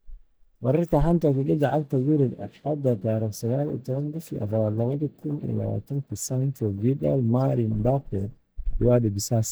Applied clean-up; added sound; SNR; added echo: neural mask model DeepFilterNet 3.